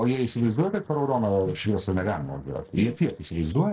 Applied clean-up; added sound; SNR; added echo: neural separator model SepFormer DNS4.